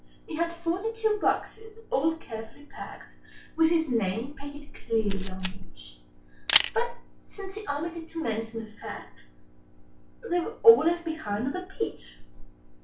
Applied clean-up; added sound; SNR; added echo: none; Camera; 3 dB; reverberation time 0.3 s.